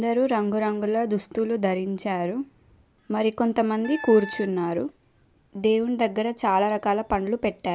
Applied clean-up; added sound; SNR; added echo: none; Wind instrument, woodwind instrument; 15 dB; none.